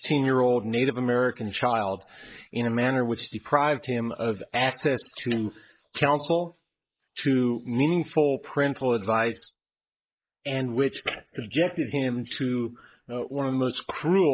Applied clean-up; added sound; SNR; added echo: neural mask model Resemble Enhance denoiser.